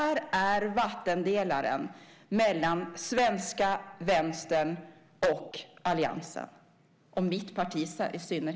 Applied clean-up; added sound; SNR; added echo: none; none; none; none.